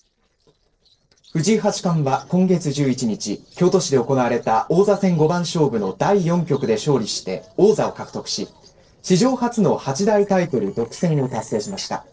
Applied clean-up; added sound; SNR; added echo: neural separator model SepFormer DNS4.